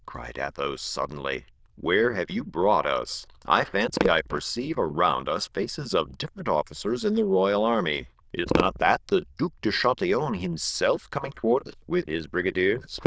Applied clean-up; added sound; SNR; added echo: neural diffusion model UNIVERSE++.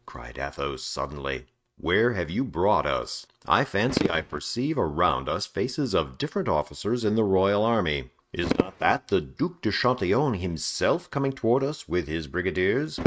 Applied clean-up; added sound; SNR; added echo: neural mask model RNNoise.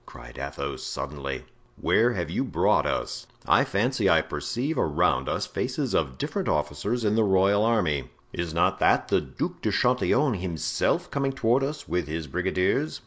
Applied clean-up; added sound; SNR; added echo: none; none; none; none.